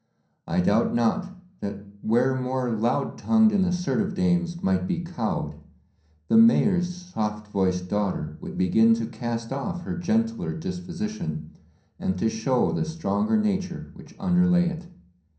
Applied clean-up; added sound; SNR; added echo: none; none; none; reverberation time 0.6 s.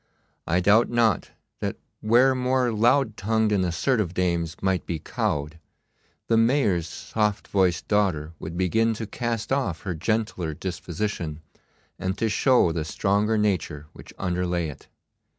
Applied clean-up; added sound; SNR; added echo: none; none; none; none.